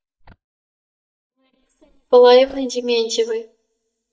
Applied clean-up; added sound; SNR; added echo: neural mask model DeepFilterNet 3.